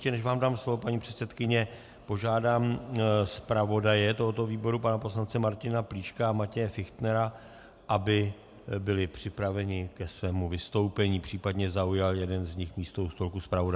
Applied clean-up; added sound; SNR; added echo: none; none; none; none.